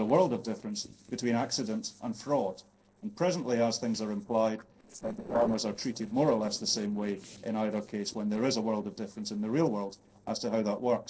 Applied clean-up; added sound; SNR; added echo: neural separator model SepFormer DNS4.